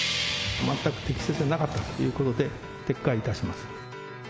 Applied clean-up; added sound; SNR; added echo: none; none; none; none.